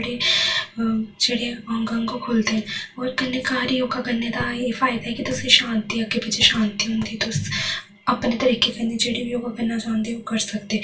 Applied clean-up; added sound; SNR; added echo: none; none; none; reverberation time 0.2 s.